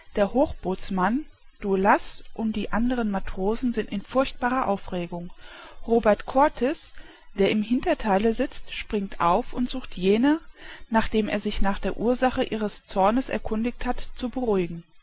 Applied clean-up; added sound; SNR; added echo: none; none; none; none.